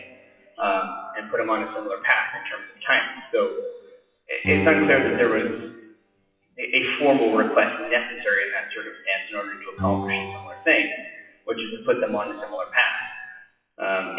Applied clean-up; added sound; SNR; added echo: classical method WPE with log-MMSE.